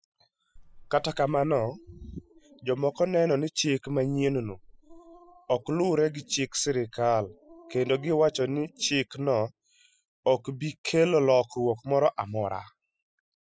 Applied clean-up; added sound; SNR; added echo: classical method spectral subtraction.